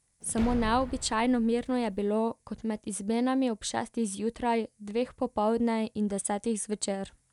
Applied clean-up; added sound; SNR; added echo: none; Slam; 10 dB; none.